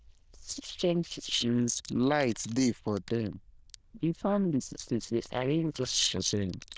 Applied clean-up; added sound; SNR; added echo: neural diffusion model UNIVERSE++.